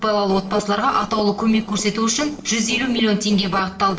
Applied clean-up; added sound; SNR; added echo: neural separator model SepFormer DNS4.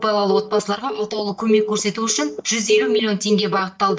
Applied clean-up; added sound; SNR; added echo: neural mask model DeepFilterNet 3.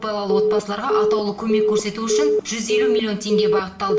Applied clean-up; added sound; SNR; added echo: none; Telephone; -4 dB; reverberation time 0.8 s.